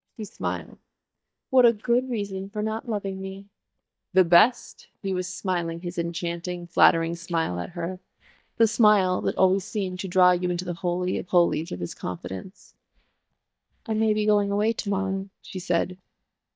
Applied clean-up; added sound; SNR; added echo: neural mask model DeepFilterNet 3.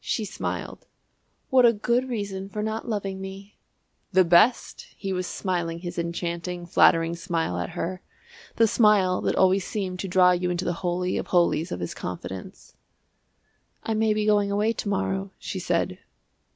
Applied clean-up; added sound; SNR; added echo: none; none; none; none.